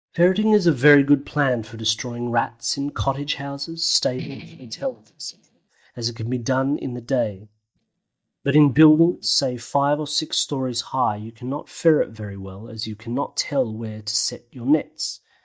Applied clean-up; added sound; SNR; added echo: neural mask model DeepFilterNet 3.